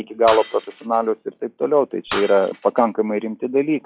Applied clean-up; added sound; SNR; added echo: classical method log-MMSE.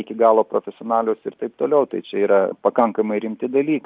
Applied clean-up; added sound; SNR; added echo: none; none; none; none.